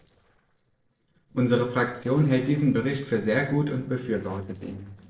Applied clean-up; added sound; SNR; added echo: neural separator model SepFormer DNS4.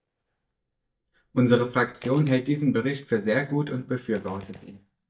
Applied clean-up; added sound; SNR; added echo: neural mask model DeepFilterNet 3.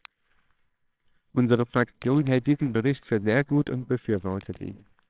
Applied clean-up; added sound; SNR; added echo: neural separator model SepFormer WHAMR!.